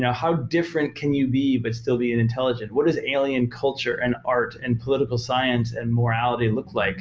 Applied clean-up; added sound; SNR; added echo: none; none; none; none.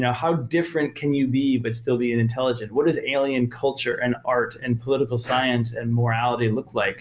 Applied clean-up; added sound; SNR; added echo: neural separator model SepFormer DNS4.